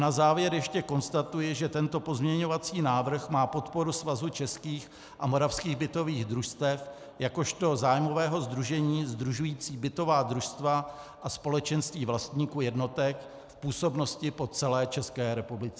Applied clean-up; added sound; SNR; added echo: none; none; none; none.